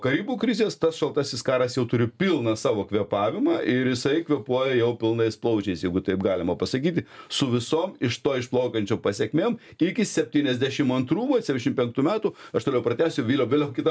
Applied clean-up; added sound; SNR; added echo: none; none; none; none.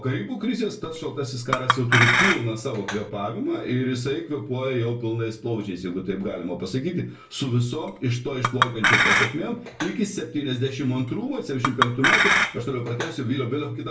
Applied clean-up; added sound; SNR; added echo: none; Chink, clink; -2 dB; reverberation time 0.3 s.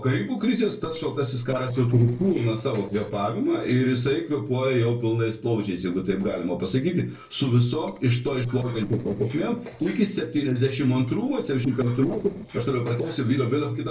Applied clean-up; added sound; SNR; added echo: neural separator model SepFormer DNS4.